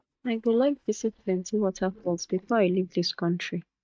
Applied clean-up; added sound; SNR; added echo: neural mask model DeepFilterNet 3.